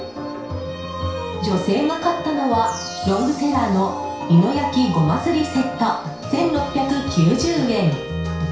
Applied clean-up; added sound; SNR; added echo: none; Bowed string instrument; 20 dB; reverberation time 0.6 s.